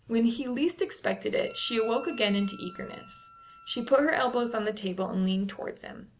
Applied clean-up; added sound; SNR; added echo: none; Wind instrument, woodwind instrument; 20 dB; none.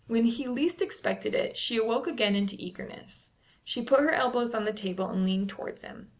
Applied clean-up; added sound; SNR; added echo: none; none; none; none.